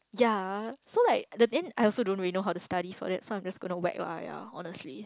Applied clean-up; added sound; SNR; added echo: none; none; none; none.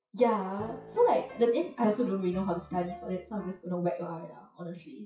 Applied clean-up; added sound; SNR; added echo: classical method WPE with log-MMSE.